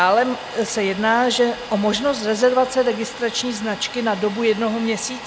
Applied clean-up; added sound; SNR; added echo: none; Domestic sounds, home sounds; 15 dB; none.